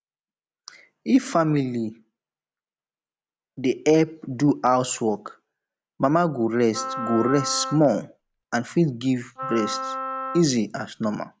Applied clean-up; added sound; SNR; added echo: none; Wind instrument, woodwind instrument; 8 dB; none.